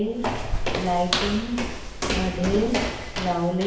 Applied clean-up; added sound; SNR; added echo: none; Walk, footsteps; 1 dB; reverberation time 0.8 s.